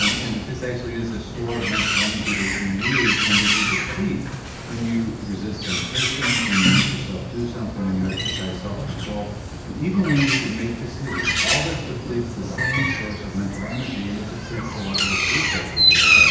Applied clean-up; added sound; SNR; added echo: none; Bird; -3 dB; reverberation time 0.9 s.